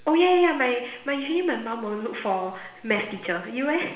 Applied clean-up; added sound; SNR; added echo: none; none; none; reverberation time 0.9 s.